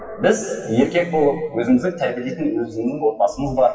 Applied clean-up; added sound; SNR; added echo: classical method WPE with log-MMSE.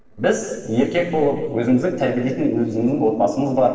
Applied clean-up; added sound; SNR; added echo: neural separator model SepFormer DNS4.